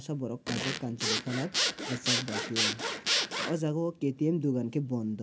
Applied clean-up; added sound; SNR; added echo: none; Zipper (clothing) / Sawing; -1 dB; none.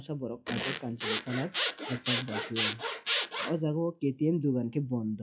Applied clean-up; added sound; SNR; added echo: classical method log-MMSE.